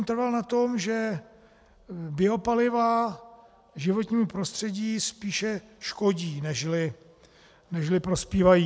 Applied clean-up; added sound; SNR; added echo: none; none; none; none.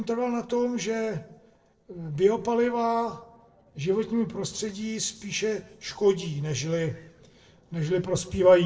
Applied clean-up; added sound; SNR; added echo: neural separator model SepFormer DNS4.